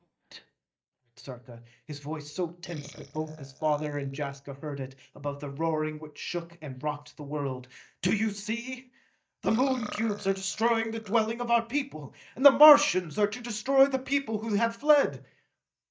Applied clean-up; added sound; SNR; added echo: neural mask model DeepFilterNet 3.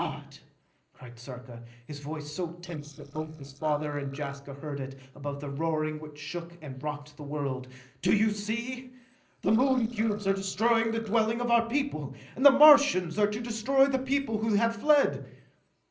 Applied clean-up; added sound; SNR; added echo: neural separator model SepFormer DNS4.